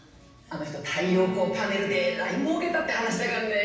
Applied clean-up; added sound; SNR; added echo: none; Bowed string instrument; 14 dB; reverberation time 0.9 s.